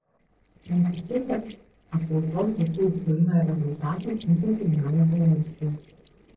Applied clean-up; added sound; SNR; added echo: neural separator model SepFormer DNS4.